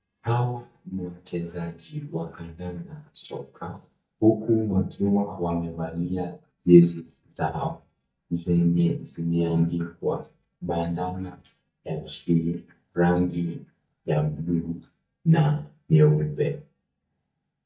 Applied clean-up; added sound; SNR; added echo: neural mask model DeepFilterNet 3.